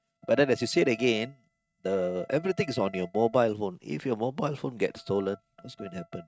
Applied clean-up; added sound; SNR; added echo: neural mask model RNNoise.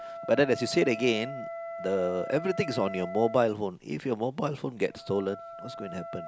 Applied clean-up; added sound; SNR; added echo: none; Wind instrument, woodwind instrument; 11 dB; none.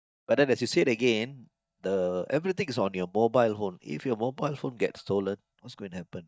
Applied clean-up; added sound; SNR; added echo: neural mask model DeepFilterNet 3.